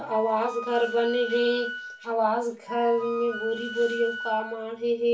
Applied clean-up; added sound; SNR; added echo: none; Wind instrument, woodwind instrument; 10 dB; reverberation time 0.2 s.